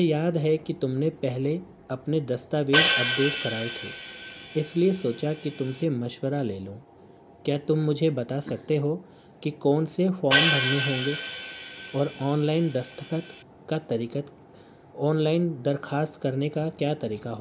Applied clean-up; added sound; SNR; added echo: none; Hi-hat; 2 dB; none.